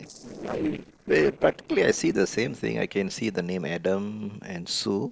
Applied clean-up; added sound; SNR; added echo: neural separator model SepFormer DNS4.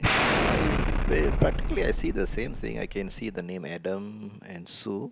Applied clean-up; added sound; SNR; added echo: none; Explosion; -4 dB; none.